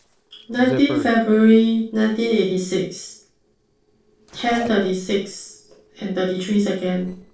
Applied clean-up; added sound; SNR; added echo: neural separator model SepFormer DNS4.